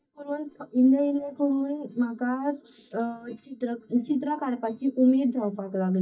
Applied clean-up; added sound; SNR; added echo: neural mask model DeepFilterNet 3.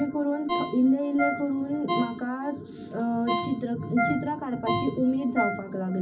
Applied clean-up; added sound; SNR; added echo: none; Ringtone; 6 dB; reverberation time 0.4 s.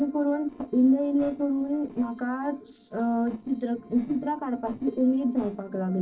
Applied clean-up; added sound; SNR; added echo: neural separator model SepFormer DNS4.